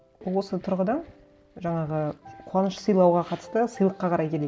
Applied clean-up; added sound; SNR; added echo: none; none; none; none.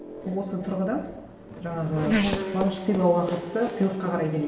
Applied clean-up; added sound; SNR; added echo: none; Race car, auto racing / Accelerating, revving, vroom; 5 dB; reverberation time 0.9 s.